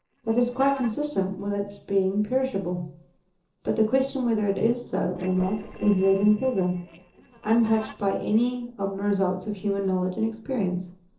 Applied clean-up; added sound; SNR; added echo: neural separator model SepFormer DNS4.